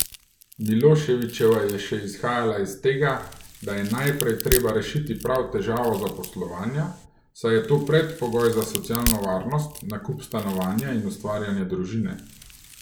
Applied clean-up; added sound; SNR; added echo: none; Crack; 11 dB; none.